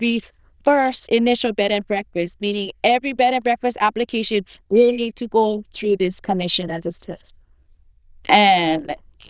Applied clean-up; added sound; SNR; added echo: neural diffusion model UNIVERSE++.